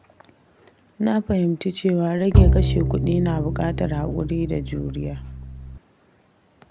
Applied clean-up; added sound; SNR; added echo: none; Bowed string instrument; -3 dB; none.